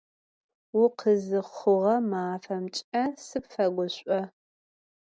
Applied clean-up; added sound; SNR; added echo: none; none; none; none.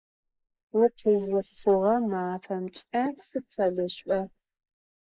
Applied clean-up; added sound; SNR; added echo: neural mask model Resemble Enhance denoiser.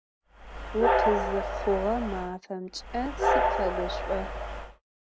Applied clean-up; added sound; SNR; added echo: none; Train; -2 dB; none.